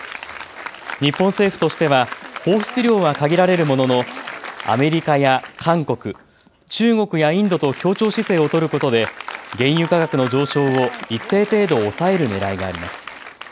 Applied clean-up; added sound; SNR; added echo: none; Applause + Telephone; 14 dB; none.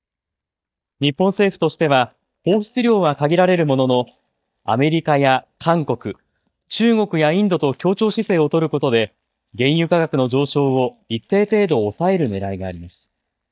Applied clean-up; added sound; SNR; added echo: neural mask model DeepFilterNet 3.